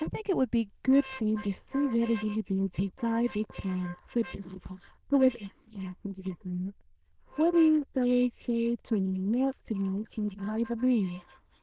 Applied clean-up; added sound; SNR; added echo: neural diffusion model UNIVERSE++.